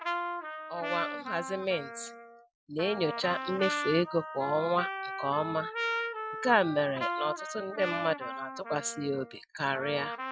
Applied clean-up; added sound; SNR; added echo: classical method Wiener filter.